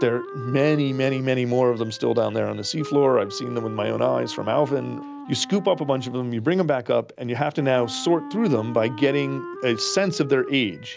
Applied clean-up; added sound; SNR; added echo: none; Wind instrument, woodwind instrument; 14 dB; none.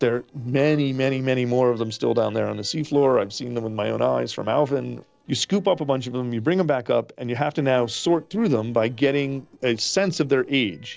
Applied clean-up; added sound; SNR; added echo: neural separator model SepFormer DNS4.